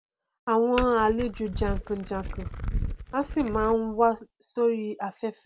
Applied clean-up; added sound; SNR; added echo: none; Glass; 6 dB; none.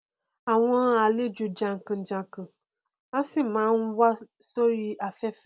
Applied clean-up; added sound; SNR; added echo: none; none; none; none.